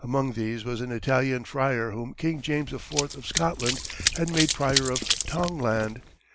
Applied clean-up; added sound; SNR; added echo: none; Run; 3 dB; none.